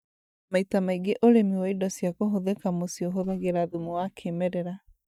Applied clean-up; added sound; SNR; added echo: neural mask model DeepFilterNet 3.